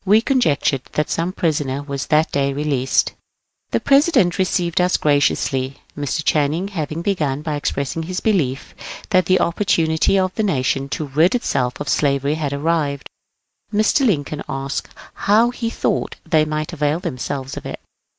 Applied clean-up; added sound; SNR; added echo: none; none; none; none.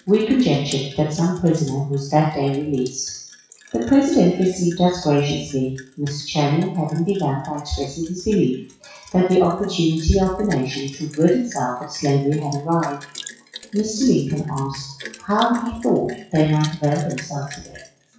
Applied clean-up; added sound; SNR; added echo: classical method WPE with log-MMSE.